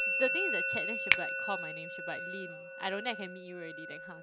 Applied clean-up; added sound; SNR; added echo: none; Finger snapping + Musical instrument; -4 dB; none.